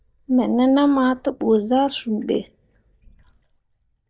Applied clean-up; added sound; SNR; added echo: neural mask model DeepFilterNet 3.